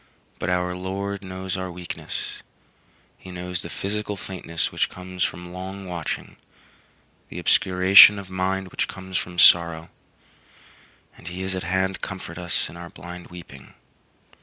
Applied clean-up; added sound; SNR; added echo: none; none; none; none.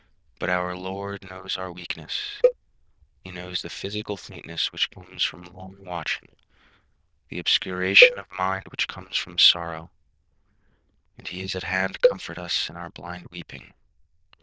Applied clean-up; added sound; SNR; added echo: neural diffusion model UNIVERSE++.